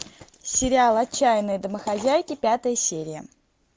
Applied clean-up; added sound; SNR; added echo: none; none; none; none.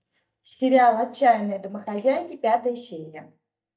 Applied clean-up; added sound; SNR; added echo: neural mask model DeepFilterNet 3.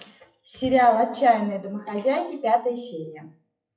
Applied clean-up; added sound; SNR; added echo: classical method WPE with log-MMSE.